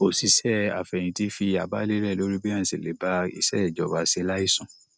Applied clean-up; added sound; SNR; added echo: none; none; none; none.